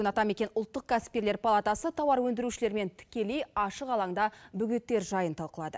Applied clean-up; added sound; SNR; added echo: none; none; none; none.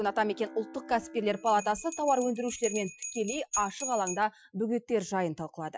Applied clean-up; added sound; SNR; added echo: classical method Wiener filter.